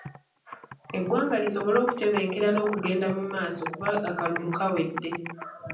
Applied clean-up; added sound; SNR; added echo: none; Computer keyboard; 10 dB; reverberation time 0.6 s.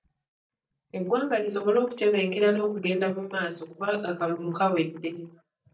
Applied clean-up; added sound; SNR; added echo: neural mask model DeepFilterNet 3.